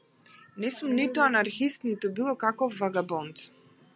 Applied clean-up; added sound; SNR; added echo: none; none; none; none.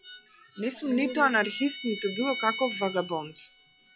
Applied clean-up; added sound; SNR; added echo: classical method log-MMSE.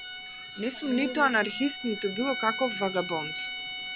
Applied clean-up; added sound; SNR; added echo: none; Bowed string instrument; 7 dB; none.